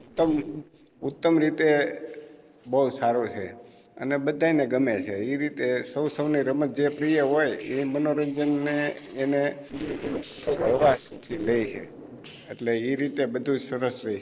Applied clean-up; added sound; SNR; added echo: neural separator model SepFormer DNS4.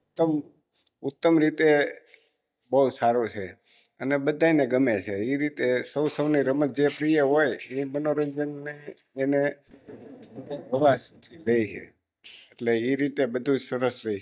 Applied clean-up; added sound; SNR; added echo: neural mask model DeepFilterNet 3.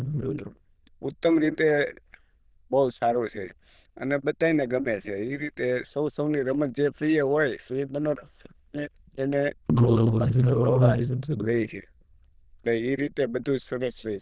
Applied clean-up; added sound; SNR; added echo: neural diffusion model UNIVERSE++.